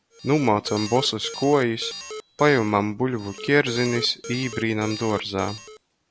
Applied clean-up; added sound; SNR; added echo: none; Alarm; 13 dB; none.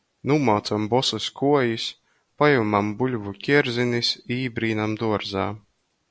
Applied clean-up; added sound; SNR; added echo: none; none; none; none.